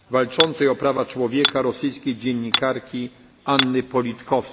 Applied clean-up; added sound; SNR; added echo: none; Hammer; 6 dB; none.